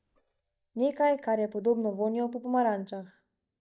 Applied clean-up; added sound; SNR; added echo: neural mask model DeepFilterNet 3.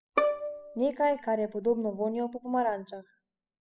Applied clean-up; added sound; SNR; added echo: classical method spectral subtraction.